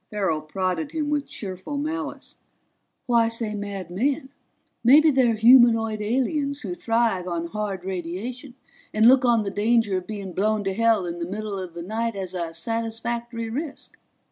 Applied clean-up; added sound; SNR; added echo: none; none; none; none.